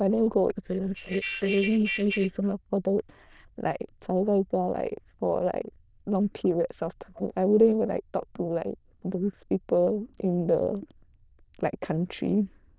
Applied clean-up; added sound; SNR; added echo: neural diffusion model UNIVERSE++.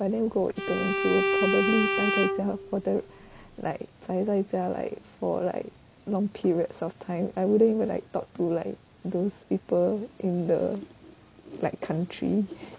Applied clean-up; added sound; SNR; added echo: none; Bowed string instrument; 1 dB; none.